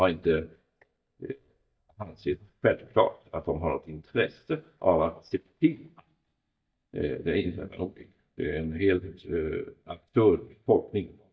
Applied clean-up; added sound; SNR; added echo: neural mask model DeepFilterNet 3.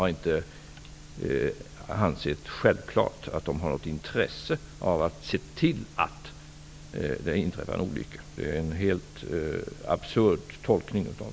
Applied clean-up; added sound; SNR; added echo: none; none; none; none.